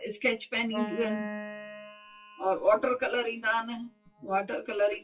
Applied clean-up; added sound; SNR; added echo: classical method WPE with log-MMSE.